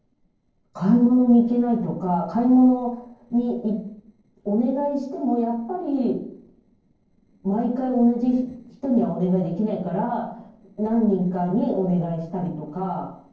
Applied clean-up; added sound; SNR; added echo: neural separator model SepFormer DNS4.